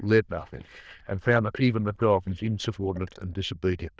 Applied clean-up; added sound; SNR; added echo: neural diffusion model UNIVERSE++.